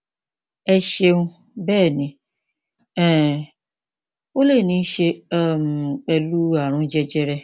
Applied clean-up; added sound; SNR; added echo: none; none; none; none.